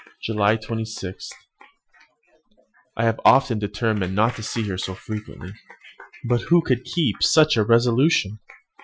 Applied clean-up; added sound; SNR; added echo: classical method Wiener filter.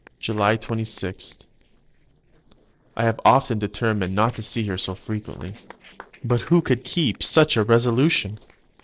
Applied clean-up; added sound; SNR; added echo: neural separator model SepFormer DNS4.